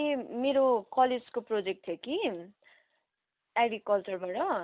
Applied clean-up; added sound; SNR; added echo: none; none; none; none.